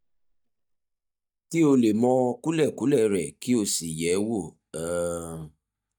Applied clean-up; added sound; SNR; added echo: neural mask model DeepFilterNet 3.